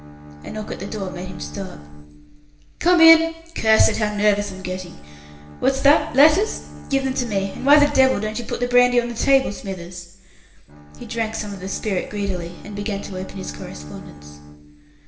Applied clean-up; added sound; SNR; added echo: none; Bowed string instrument; 17 dB; reverberation time 0.9 s.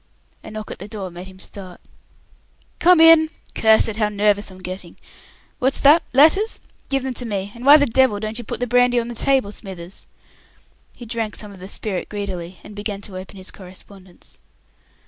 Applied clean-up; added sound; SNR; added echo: none; none; none; none.